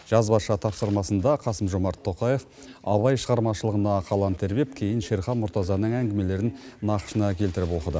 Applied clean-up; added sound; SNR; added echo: none; none; none; none.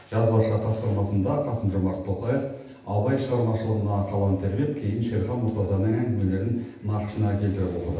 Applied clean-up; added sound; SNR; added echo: none; none; none; reverberation time 0.9 s.